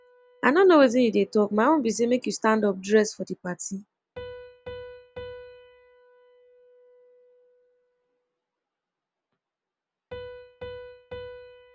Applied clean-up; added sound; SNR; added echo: none; Piano; 19 dB; none.